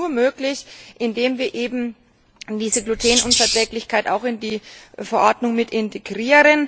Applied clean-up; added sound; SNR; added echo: none; Wild animals; 0 dB; none.